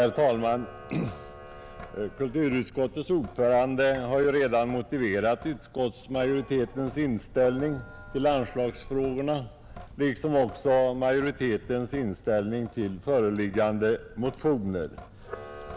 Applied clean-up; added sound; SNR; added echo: none; Drip / Sink (filling or washing) + Camera; 18 dB; none.